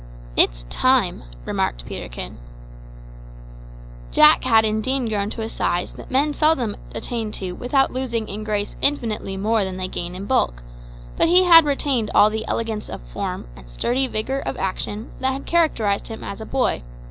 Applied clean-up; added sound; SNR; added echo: none; none; none; none.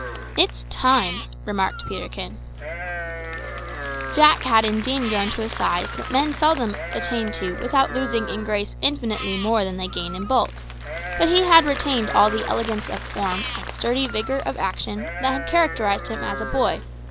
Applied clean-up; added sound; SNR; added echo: none; Applause + Livestock, farm animals, working animals; 10 dB; none.